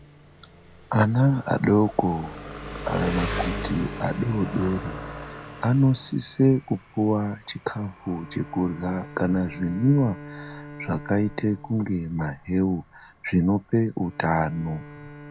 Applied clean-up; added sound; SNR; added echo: none; Bowed string instrument + Engine; 13 dB; none.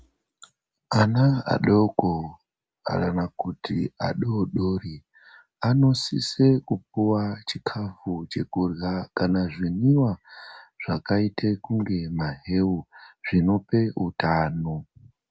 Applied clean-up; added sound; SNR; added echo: none; none; none; none.